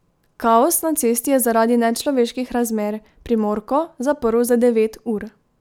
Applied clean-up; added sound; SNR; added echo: none; none; none; none.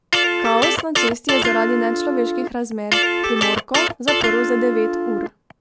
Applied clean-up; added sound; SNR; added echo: none; Electric guitar; -2 dB; none.